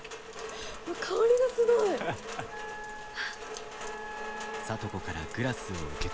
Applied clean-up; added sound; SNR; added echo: none; Rain + Wind instrument, woodwind instrument; 8 dB; none.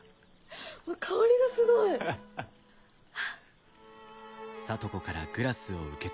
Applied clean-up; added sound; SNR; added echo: none; none; none; none.